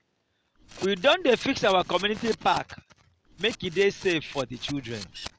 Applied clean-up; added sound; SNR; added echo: none; Camera; 16 dB; none.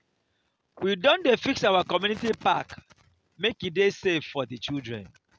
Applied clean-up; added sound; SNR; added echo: none; none; none; none.